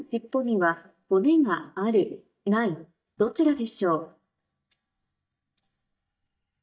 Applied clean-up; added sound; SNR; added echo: neural mask model DeepFilterNet 3.